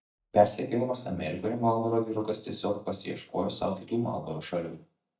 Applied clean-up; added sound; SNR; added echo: neural mask model DeepFilterNet 3.